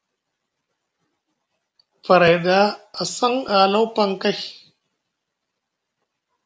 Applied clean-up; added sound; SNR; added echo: none; none; none; none.